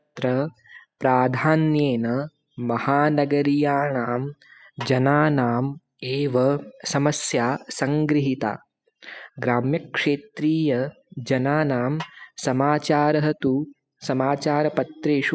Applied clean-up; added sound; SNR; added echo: classical method spectral subtraction.